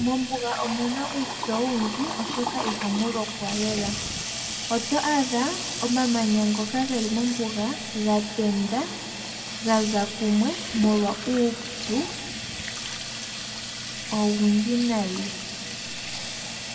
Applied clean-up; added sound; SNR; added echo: none; Sink (filling or washing) / Water tap, faucet; 6 dB; reverberation time 1.4 s.